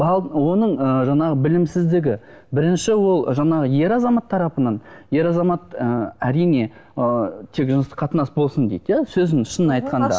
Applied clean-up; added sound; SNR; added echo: none; none; none; none.